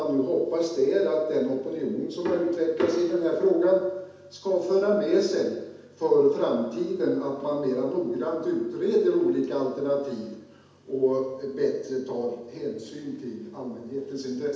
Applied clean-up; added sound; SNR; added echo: none; none; none; reverberation time 0.8 s.